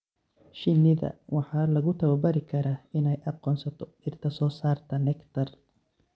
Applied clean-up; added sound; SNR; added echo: none; none; none; none.